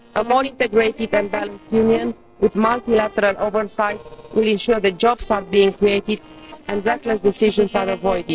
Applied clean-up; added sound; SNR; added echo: neural separator model SepFormer DNS4.